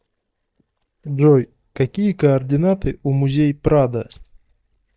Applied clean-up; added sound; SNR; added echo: neural mask model DeepFilterNet 3.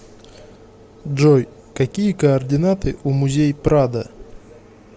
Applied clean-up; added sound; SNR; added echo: none; none; none; none.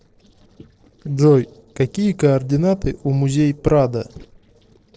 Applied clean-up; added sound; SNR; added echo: neural separator model SepFormer DNS4.